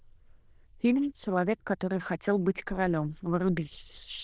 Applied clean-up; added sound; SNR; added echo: neural diffusion model UNIVERSE++.